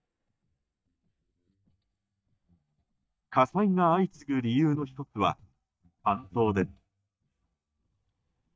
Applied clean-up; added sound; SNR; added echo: neural mask model DeepFilterNet 3.